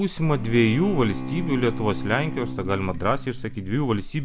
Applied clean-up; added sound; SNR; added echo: none; Bowed string instrument; 10 dB; none.